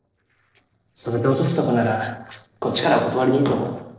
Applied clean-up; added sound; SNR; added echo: neural separator model SepFormer DNS4.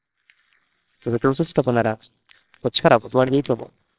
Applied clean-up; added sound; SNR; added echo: neural separator model SepFormer WHAMR!.